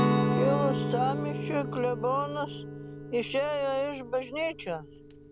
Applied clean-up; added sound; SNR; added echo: none; Guitar; 1 dB; none.